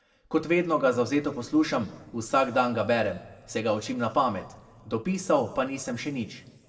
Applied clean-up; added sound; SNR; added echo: none; none; none; reverberation time 1.5 s.